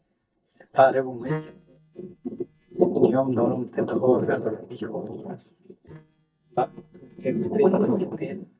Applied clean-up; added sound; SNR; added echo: neural mask model DeepFilterNet 3.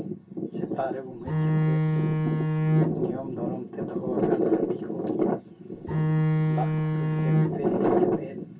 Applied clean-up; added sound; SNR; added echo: none; Bowed string instrument; -4 dB; reverberation time 0.1 s.